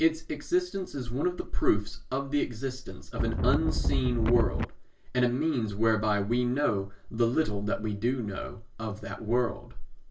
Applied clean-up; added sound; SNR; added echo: none; Wind; -2 dB; reverberation time 0.2 s.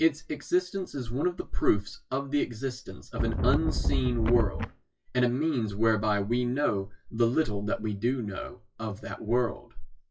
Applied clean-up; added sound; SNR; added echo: classical method WPE with log-MMSE.